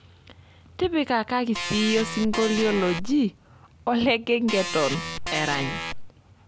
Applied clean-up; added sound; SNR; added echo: none; Organ; 5 dB; none.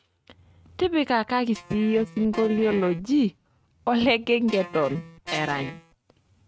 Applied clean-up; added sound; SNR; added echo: neural mask model RNNoise.